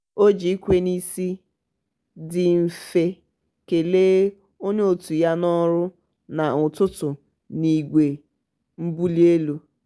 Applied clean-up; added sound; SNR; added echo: none; none; none; none.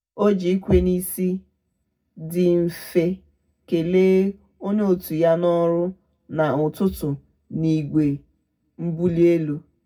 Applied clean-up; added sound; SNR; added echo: none; none; none; reverberation time 0.3 s.